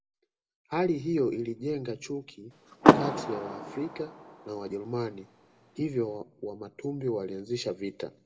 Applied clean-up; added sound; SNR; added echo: none; Car; -5 dB; reverberation time 0.3 s.